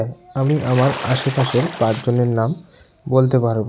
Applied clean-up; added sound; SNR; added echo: none; Water / Splash, splatter; 11 dB; none.